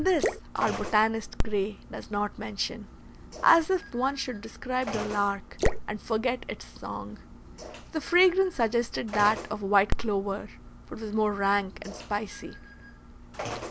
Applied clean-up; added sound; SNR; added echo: none; Drip / Splash, splatter + Telephone; 6 dB; none.